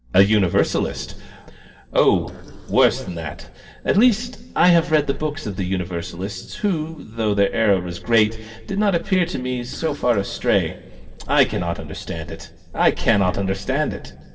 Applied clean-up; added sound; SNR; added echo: neural separator model SepFormer DNS4.